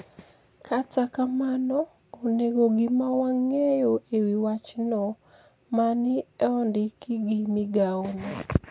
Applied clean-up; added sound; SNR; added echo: none; none; none; none.